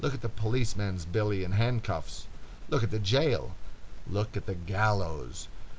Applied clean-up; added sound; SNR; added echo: none; none; none; none.